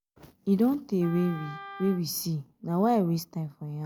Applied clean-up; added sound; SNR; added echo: none; Wind instrument, woodwind instrument; 17 dB; none.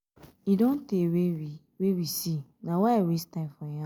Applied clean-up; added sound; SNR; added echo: none; none; none; none.